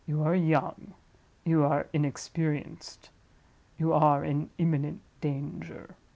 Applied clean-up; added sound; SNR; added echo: none; none; none; none.